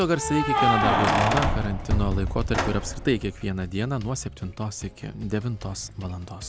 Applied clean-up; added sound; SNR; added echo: none; Keys jangling; 0 dB; none.